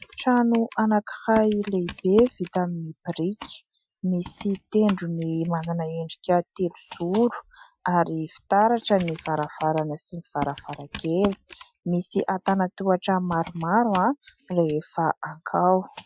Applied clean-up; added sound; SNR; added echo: classical method Wiener filter.